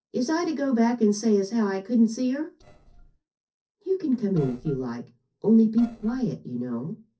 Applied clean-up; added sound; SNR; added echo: neural separator model SepFormer DNS4.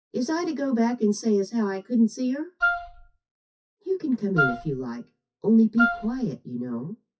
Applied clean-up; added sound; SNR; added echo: classical method WPE with log-MMSE.